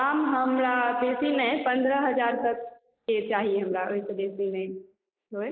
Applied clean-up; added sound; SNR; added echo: neural mask model Resemble Enhance denoiser.